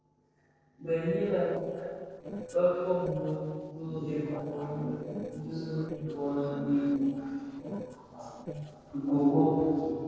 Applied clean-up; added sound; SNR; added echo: neural separator model SepFormer DNS4.